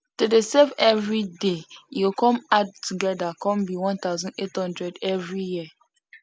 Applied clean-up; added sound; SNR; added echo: none; none; none; none.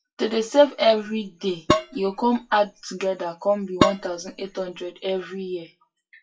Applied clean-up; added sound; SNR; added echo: classical method WPE with log-MMSE.